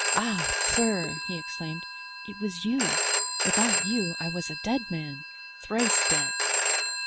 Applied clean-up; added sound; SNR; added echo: none; Telephone; -4 dB; none.